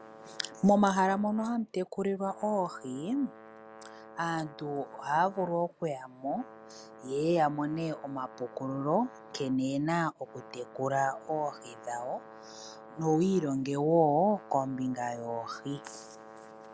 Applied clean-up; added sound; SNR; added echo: none; Brass instrument; 19 dB; none.